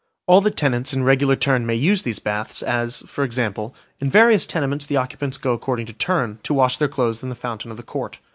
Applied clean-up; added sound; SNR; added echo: none; none; none; none.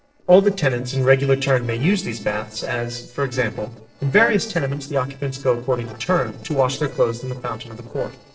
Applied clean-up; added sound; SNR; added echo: neural separator model SepFormer DNS4.